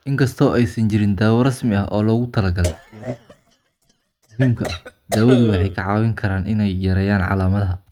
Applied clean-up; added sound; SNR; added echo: neural mask model RNNoise.